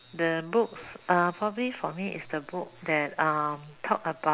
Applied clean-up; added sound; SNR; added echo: none; none; none; none.